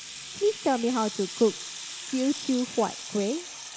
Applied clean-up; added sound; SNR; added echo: none; Sink (filling or washing) / Water tap, faucet; 11 dB; none.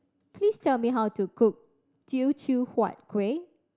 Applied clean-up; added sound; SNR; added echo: none; none; none; none.